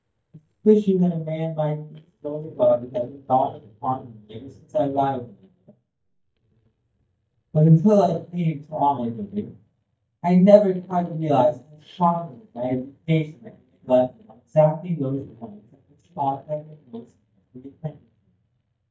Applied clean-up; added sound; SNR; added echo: neural mask model DeepFilterNet 3.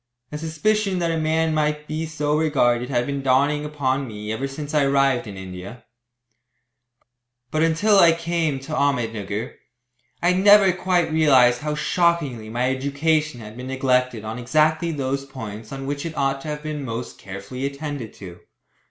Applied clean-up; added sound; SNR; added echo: none; none; none; none.